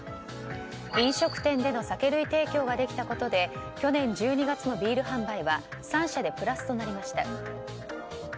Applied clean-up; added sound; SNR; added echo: none; none; none; none.